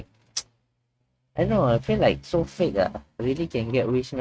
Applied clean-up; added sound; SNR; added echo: neural mask model RNNoise.